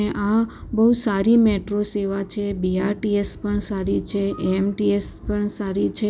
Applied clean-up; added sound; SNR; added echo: none; none; none; none.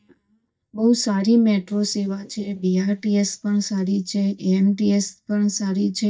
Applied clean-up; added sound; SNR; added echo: neural mask model DeepFilterNet 3.